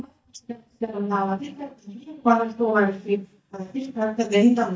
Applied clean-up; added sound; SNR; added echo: neural mask model DeepFilterNet 3.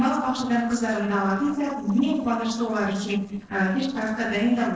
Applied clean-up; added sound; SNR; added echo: neural separator model SepFormer DNS4.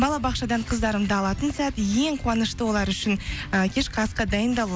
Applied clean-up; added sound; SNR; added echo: none; none; none; none.